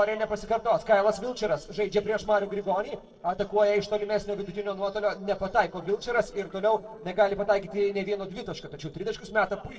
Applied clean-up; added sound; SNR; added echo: neural separator model SepFormer DNS4.